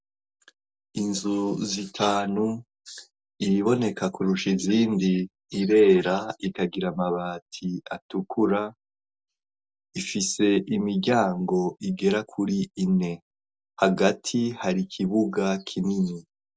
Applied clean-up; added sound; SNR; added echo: none; none; none; none.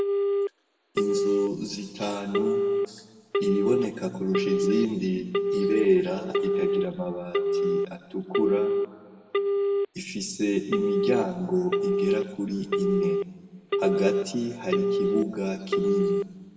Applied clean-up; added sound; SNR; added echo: none; Telephone; -2 dB; reverberation time 1.6 s.